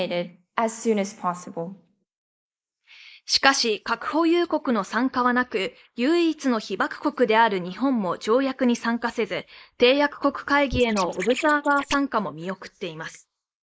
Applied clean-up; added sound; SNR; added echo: neural mask model Resemble Enhance denoiser.